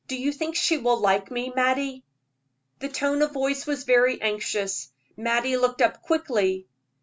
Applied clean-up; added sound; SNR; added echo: none; none; none; none.